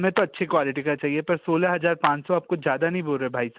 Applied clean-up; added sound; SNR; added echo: none; Clapping; 15 dB; none.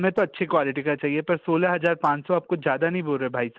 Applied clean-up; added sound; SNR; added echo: neural separator model SepFormer DNS4.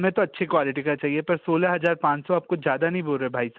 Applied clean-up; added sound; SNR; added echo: none; none; none; none.